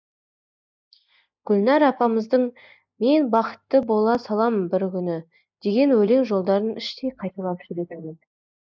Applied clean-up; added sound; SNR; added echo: neural mask model Resemble Enhance denoiser.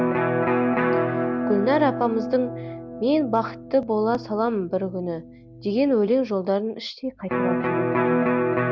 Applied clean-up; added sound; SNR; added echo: none; Electric guitar; 1 dB; none.